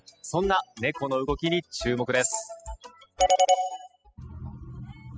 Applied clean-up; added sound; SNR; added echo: classical method spectral subtraction.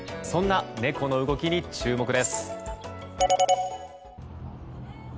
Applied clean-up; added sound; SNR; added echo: none; Rattle / Keys jangling; 13 dB; none.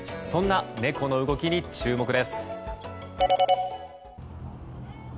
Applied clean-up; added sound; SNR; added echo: none; none; none; none.